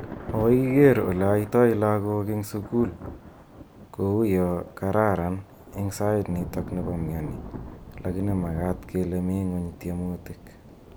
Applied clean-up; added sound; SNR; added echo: none; Thunder / Rain; 14 dB; none.